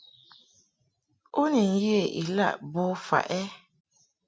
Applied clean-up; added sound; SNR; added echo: none; none; none; none.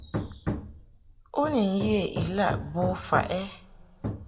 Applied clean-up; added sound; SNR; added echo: none; Hammer; 5 dB; reverberation time 1.7 s.